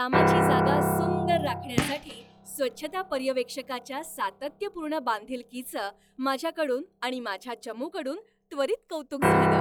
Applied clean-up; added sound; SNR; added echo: classical method log-MMSE.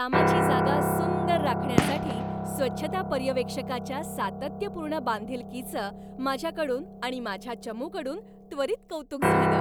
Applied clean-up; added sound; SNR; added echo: none; Piano + Gunshot, gunfire; -3 dB; none.